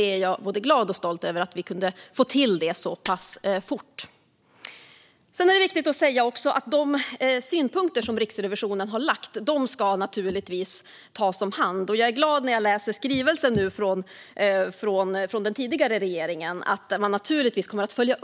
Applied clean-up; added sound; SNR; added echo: none; Mechanisms; 16 dB; none.